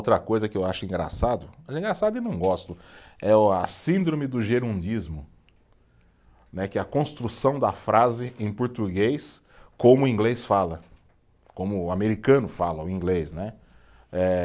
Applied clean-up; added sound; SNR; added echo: none; none; none; none.